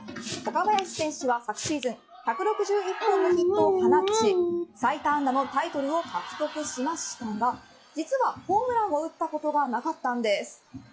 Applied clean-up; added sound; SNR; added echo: classical method log-MMSE.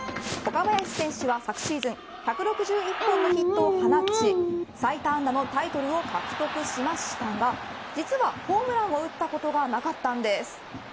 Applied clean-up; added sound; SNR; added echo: none; Dog; -4 dB; none.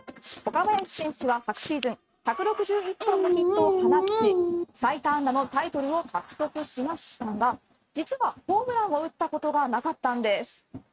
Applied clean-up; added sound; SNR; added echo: neural mask model RNNoise.